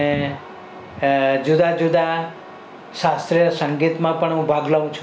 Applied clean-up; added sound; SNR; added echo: none; none; none; none.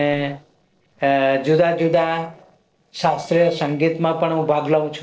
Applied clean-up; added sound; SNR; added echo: neural separator model SepFormer DNS4.